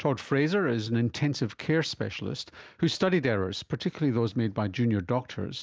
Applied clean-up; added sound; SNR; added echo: none; none; none; none.